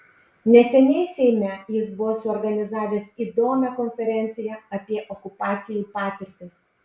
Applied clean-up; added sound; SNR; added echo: none; none; none; none.